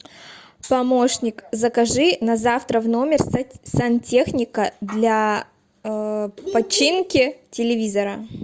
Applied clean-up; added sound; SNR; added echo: none; none; none; none.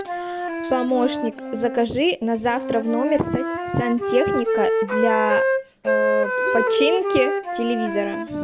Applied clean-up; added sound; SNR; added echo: none; Wind instrument, woodwind instrument; 0 dB; none.